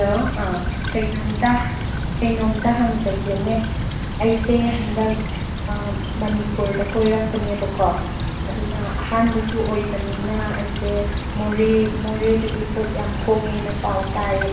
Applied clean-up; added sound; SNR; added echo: none; Stream / Trickle, dribble; 2 dB; reverberation time 0.7 s.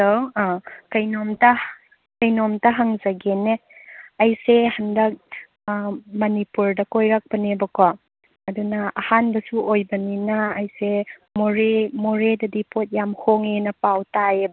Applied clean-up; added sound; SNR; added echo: none; none; none; none.